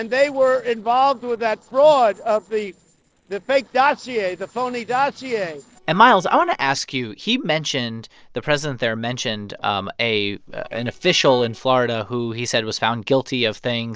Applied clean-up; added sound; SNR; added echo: neural separator model SepFormer DNS4.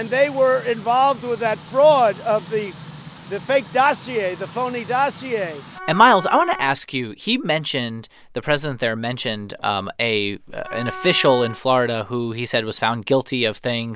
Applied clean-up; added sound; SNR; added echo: none; Wind instrument, woodwind instrument; 15 dB; none.